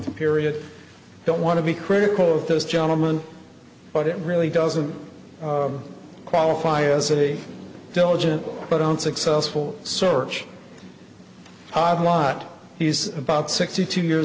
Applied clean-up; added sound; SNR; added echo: none; none; none; none.